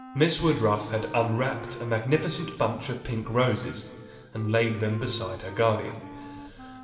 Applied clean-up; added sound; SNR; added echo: none; Wind instrument, woodwind instrument; 16 dB; reverberation time 2.9 s.